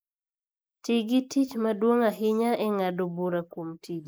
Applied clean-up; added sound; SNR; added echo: neural mask model Resemble Enhance denoiser.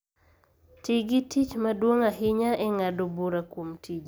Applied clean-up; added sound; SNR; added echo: none; none; none; none.